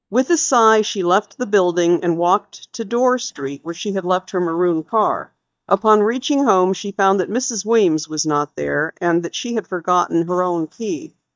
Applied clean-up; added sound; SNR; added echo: neural mask model DeepFilterNet 3.